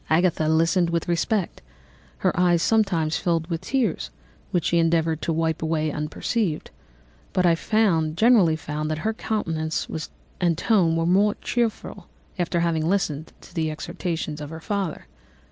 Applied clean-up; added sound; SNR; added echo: none; none; none; none.